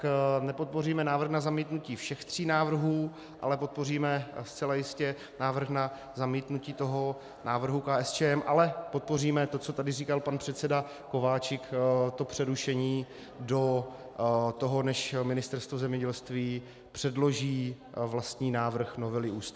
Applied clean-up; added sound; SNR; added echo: none; none; none; none.